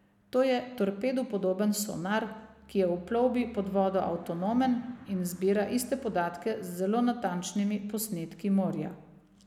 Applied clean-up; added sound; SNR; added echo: none; none; none; none.